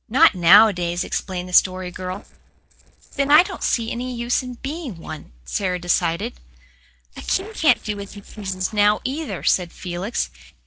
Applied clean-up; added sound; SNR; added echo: neural separator model SepFormer DNS4.